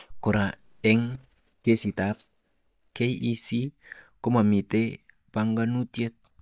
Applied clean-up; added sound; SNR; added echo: neural mask model DeepFilterNet 3.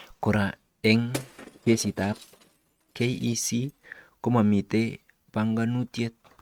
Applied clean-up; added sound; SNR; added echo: neural mask model RNNoise.